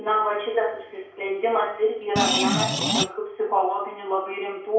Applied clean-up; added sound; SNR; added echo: none; Screech; -2 dB; reverberation time 0.6 s.